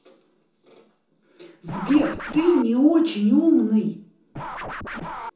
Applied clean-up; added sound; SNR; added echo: none; Scratching (performance technique); 15 dB; reverberation time 0.7 s.